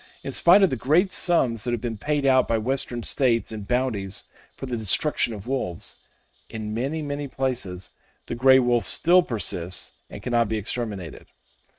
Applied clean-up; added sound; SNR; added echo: neural mask model RNNoise.